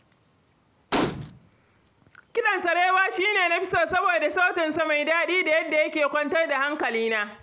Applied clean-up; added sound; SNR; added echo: none; Gunshot, gunfire; 5 dB; none.